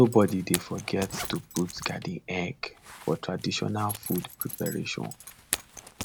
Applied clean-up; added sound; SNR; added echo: none; Zipper (clothing); 10 dB; none.